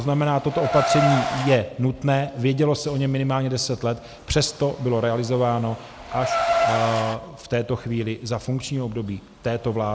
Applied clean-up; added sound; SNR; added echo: none; Car; 6 dB; none.